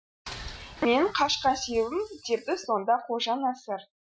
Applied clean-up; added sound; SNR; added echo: classical method Wiener filter.